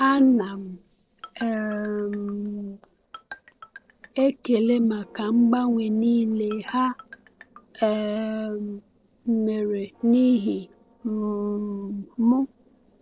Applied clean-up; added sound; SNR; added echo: neural separator model SepFormer DNS4.